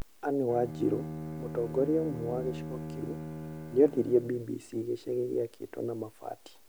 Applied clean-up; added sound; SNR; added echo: none; Bowed string instrument; 10 dB; none.